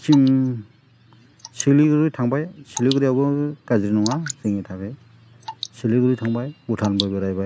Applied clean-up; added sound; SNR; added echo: none; Drip / Water; 16 dB; none.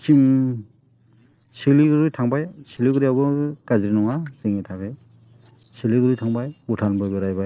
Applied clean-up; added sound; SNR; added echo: neural separator model SepFormer DNS4.